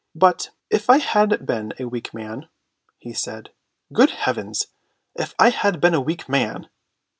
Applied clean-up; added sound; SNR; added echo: none; none; none; none.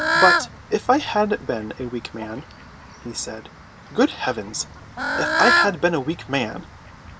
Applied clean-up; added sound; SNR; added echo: none; Bird / Fowl; 2 dB; none.